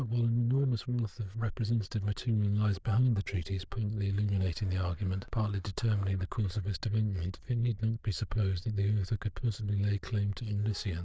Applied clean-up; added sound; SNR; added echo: neural diffusion model UNIVERSE++.